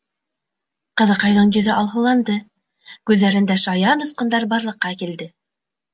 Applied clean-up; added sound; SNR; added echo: none; none; none; none.